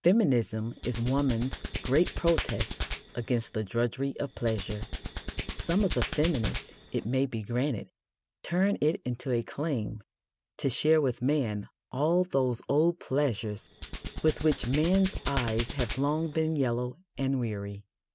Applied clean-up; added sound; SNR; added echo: none; Hands; 5 dB; none.